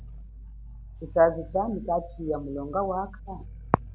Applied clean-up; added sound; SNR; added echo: none; Growling; 13 dB; none.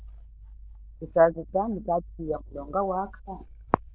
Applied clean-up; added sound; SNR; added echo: neural diffusion model UNIVERSE++.